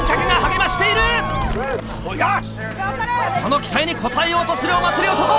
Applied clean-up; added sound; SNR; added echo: none; Thunder / Rain; 11 dB; none.